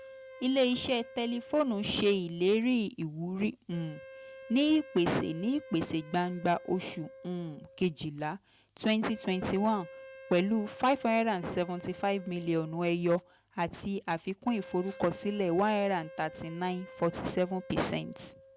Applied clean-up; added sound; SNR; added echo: none; Wind instrument, woodwind instrument; 19 dB; none.